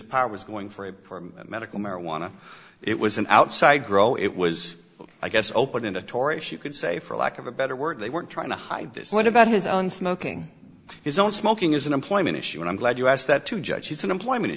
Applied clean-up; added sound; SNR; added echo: none; none; none; none.